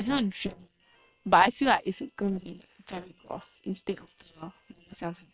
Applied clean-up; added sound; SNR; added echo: neural separator model SepFormer WHAM!.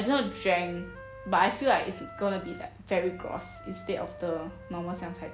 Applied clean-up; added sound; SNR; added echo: none; Wind instrument, woodwind instrument; 16 dB; none.